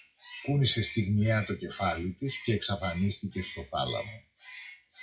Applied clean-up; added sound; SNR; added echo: classical method WPE with log-MMSE.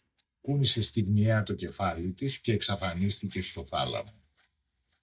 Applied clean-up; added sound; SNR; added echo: neural mask model DeepFilterNet 3.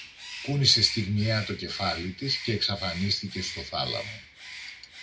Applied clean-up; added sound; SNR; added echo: none; Bird; 13 dB; reverberation time 0.2 s.